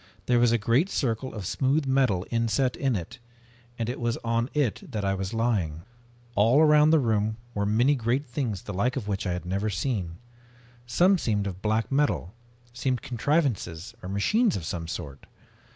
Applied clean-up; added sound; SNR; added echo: none; none; none; none.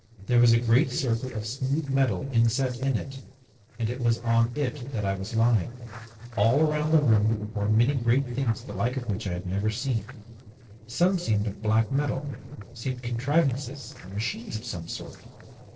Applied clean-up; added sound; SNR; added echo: neural separator model SepFormer DNS4.